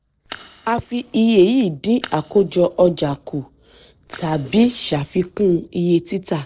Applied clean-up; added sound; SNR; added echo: neural separator model SepFormer DNS4.